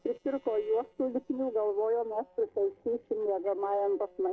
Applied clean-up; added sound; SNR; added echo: neural separator model SepFormer DNS4.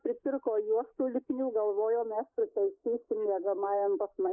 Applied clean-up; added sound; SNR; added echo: neural mask model Resemble Enhance denoiser.